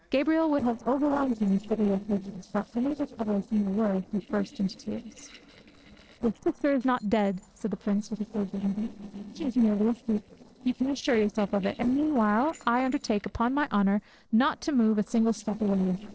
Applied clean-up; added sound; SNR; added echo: neural separator model SepFormer DNS4.